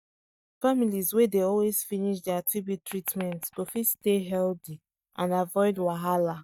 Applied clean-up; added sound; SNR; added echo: neural mask model DeepFilterNet 3.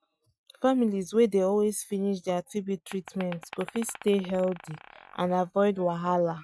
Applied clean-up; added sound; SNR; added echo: neural mask model RNNoise.